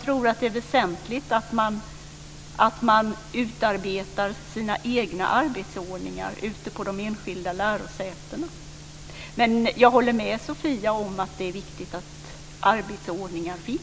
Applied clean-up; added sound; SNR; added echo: none; none; none; none.